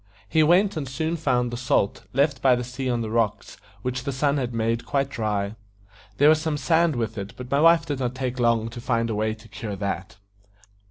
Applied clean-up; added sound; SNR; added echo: none; none; none; none.